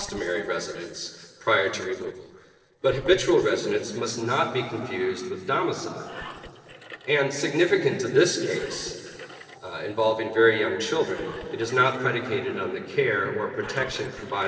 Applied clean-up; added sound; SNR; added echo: neural separator model SepFormer DNS4.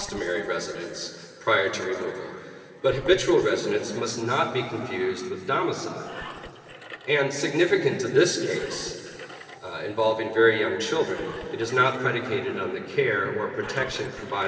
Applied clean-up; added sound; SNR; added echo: none; Engine; 20 dB; reverberation time 2.8 s.